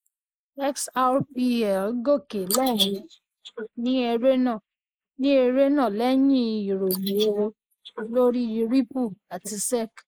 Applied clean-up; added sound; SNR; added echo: neural mask model Resemble Enhance denoiser.